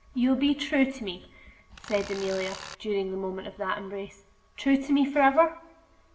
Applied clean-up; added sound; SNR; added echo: none; Tools; 14 dB; reverberation time 0.7 s.